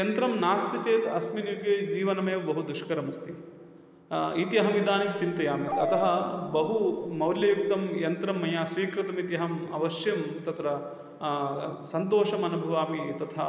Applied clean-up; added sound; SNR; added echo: none; Dog; 7 dB; none.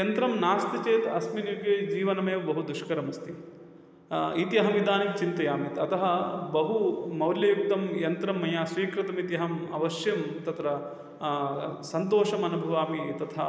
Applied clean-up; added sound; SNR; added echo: none; none; none; none.